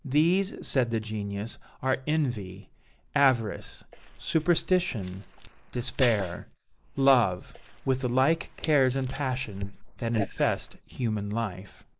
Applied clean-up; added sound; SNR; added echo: neural mask model Resemble Enhance denoiser.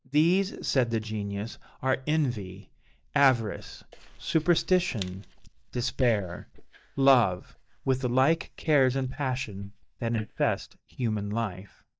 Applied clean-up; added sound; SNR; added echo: neural mask model DeepFilterNet 3.